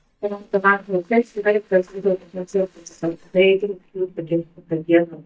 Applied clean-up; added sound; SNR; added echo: neural mask model DeepFilterNet 3.